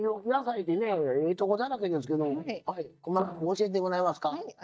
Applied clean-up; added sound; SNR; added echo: neural mask model DeepFilterNet 3.